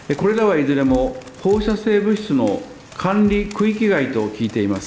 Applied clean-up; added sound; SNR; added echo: none; Bass drum; 14 dB; none.